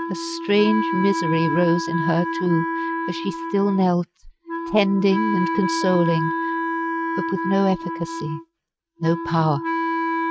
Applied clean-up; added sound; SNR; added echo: neural mask model RNNoise.